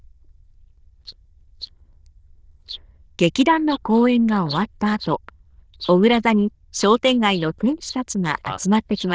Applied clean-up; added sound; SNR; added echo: neural diffusion model UNIVERSE++.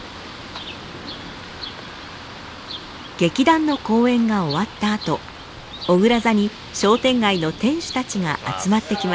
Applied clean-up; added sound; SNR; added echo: none; Bird; 15 dB; none.